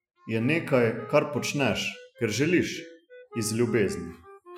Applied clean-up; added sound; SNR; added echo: classical method Wiener filter.